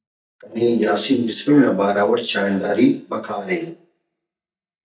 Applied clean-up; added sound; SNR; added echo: neural mask model DeepFilterNet 3.